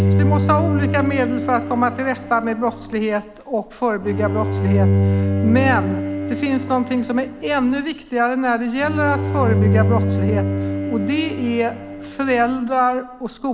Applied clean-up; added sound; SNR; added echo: none; Bowed string instrument; 0 dB; none.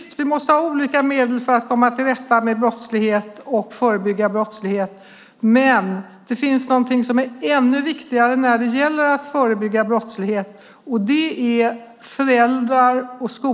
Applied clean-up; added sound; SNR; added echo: none; none; none; none.